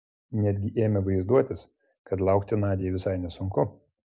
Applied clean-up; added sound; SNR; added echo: none; none; none; none.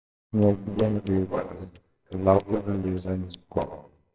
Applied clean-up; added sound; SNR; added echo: neural separator model SepFormer WHAMR!.